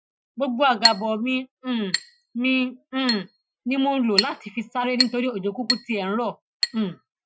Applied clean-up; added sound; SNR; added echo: classical method Wiener filter.